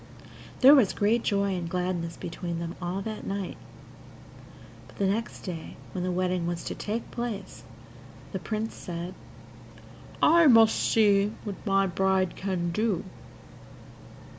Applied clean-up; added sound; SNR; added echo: none; none; none; none.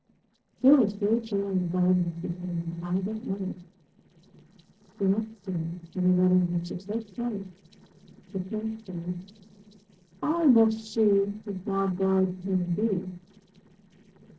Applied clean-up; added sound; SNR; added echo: neural separator model SepFormer DNS4.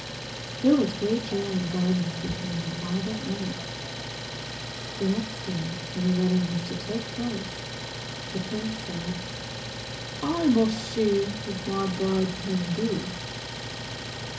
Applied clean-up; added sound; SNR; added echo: none; Idling; 8 dB; reverberation time 0.5 s.